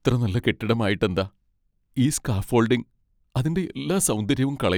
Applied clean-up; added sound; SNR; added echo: none; none; none; none.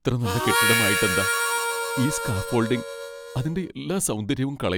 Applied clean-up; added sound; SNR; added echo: none; Harmonica; -1 dB; none.